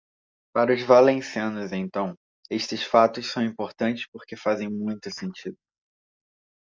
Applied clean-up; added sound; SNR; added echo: neural mask model DeepFilterNet 3.